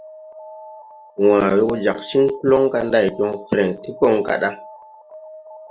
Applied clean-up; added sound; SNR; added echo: none; Alarm; 19 dB; none.